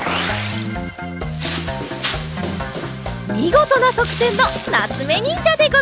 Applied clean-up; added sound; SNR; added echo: none; none; none; none.